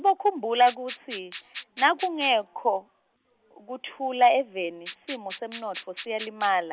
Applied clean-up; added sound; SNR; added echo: none; Rattle (instrument); 15 dB; none.